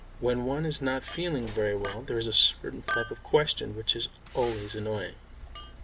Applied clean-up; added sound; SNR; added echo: none; Truck + Chink, clink; 12 dB; none.